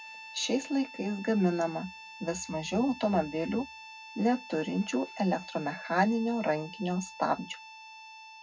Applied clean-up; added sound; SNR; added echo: none; Harmonica; 16 dB; reverberation time 0.3 s.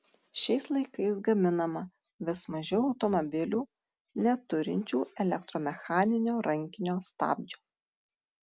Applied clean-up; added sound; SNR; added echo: none; none; none; none.